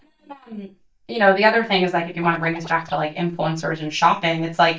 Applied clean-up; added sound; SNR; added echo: neural mask model DeepFilterNet 3.